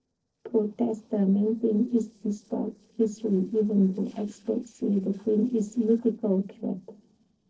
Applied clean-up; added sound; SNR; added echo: neural separator model SepFormer DNS4.